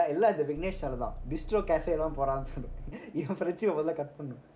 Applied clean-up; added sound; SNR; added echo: none; Idling / Car; 8 dB; none.